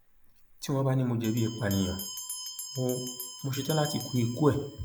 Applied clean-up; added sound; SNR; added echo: none; Bell; 12 dB; none.